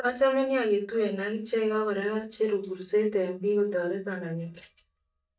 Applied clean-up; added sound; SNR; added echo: neural mask model DeepFilterNet 3.